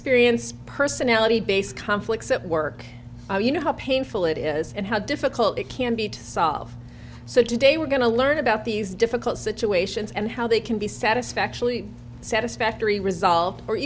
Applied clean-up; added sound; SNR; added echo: none; none; none; none.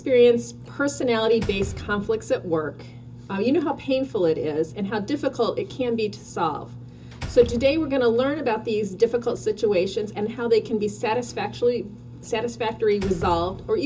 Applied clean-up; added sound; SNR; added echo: none; Slam; 18 dB; reverberation time 0.2 s.